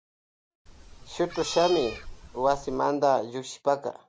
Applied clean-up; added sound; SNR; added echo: none; Meow; 12 dB; none.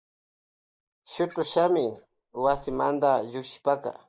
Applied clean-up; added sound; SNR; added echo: neural mask model Resemble Enhance denoiser.